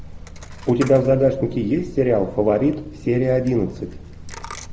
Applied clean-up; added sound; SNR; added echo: none; Coin (dropping); 17 dB; none.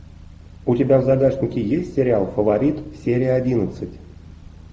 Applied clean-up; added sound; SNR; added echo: none; none; none; none.